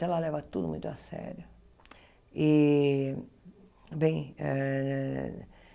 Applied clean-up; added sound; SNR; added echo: none; none; none; none.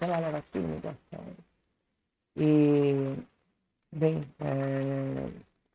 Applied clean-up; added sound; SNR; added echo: neural mask model RNNoise.